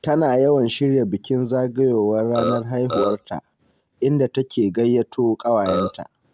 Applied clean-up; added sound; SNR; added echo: none; Burping, eructation; 5 dB; none.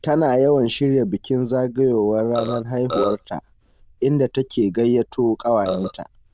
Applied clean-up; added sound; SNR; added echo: neural diffusion model UNIVERSE++.